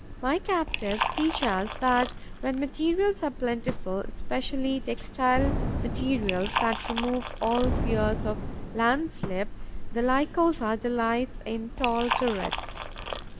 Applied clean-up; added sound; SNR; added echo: none; Boom + Liquid; 4 dB; none.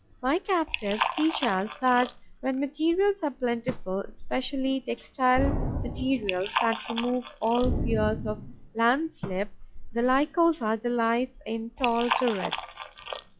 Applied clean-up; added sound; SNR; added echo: classical method log-MMSE.